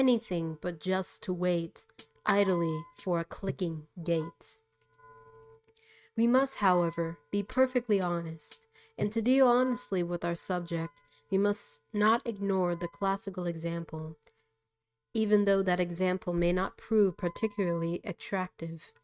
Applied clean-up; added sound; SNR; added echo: neural mask model RNNoise.